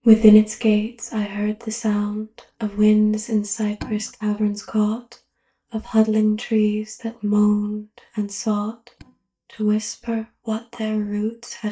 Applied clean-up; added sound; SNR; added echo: neural mask model DeepFilterNet 3.